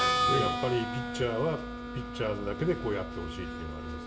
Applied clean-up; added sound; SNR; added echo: none; Harmonica; 1 dB; reverberation time 0.4 s.